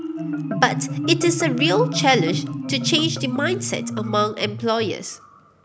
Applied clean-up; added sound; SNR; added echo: none; Marimba, xylophone; 5 dB; none.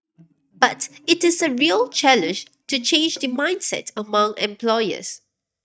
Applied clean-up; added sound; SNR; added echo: neural mask model DeepFilterNet 3.